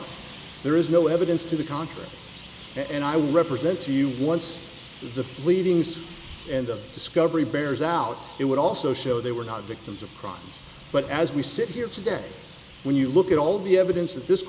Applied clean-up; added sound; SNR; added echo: none; Traffic noise, roadway noise; 20 dB; none.